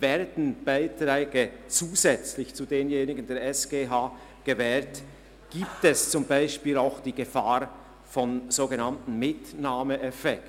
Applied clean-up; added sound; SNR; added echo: none; none; none; none.